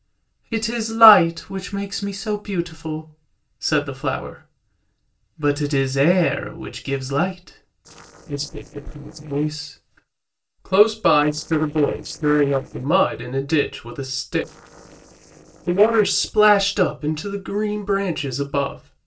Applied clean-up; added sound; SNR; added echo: neural separator model SepFormer DNS4.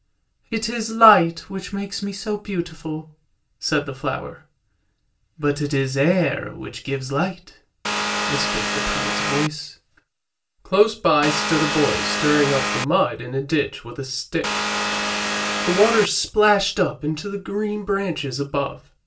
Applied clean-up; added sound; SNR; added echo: none; Vehicle; 0 dB; reverberation time 0.2 s.